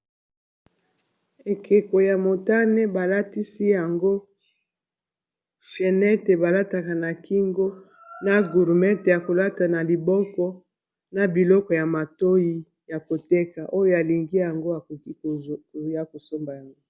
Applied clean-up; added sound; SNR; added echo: none; none; none; none.